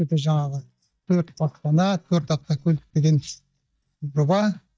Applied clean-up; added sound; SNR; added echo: neural mask model DeepFilterNet 3.